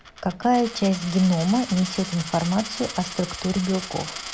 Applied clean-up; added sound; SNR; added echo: none; Coin (dropping); 12 dB; none.